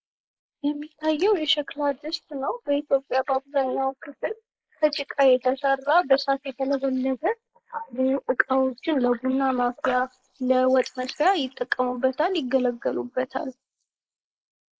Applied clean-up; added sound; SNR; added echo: neural mask model Resemble Enhance denoiser.